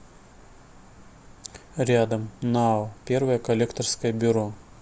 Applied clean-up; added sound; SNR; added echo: none; none; none; none.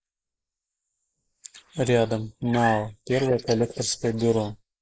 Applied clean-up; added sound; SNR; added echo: neural mask model Resemble Enhance denoiser.